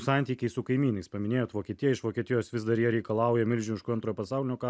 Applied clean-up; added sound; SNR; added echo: none; none; none; none.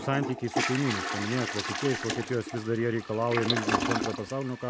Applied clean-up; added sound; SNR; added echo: none; Toilet flush; 2 dB; none.